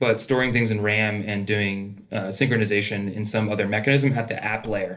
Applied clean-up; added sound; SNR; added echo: neural separator model SepFormer DNS4.